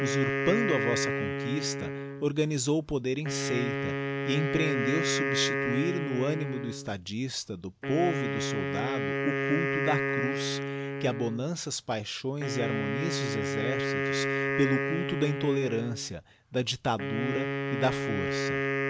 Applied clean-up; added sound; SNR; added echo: none; Wind instrument, woodwind instrument; 0 dB; none.